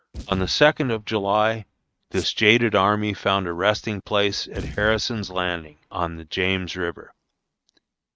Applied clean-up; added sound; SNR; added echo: neural mask model RNNoise.